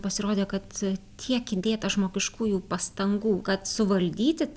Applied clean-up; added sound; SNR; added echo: none; none; none; none.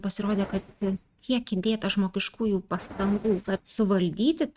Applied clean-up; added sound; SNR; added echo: neural mask model RNNoise.